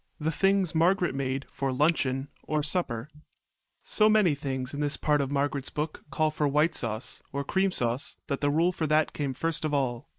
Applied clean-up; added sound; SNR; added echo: neural mask model Resemble Enhance denoiser.